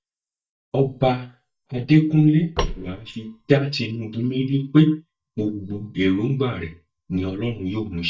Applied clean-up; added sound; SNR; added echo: neural mask model DeepFilterNet 3.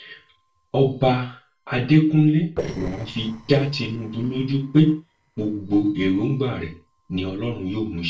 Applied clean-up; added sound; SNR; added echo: neural separator model SepFormer DNS4.